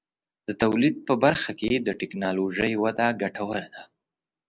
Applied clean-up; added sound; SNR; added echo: none; none; none; none.